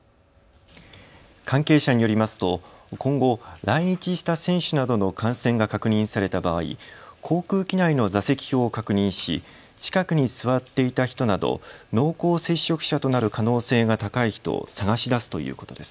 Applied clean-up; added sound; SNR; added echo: none; none; none; none.